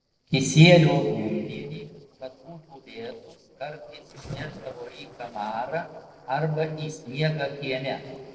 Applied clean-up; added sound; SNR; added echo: neural separator model SepFormer DNS4.